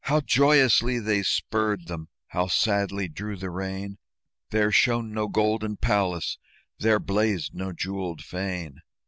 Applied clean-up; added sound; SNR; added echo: none; none; none; none.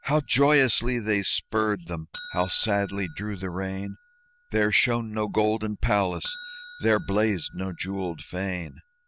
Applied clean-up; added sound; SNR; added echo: none; Bell; 16 dB; none.